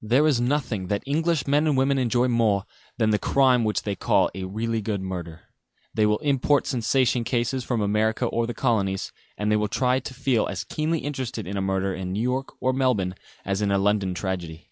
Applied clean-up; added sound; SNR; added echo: none; none; none; none.